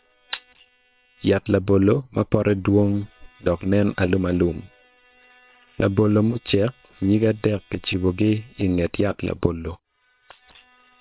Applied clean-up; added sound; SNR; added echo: neural separator model SepFormer WHAM!.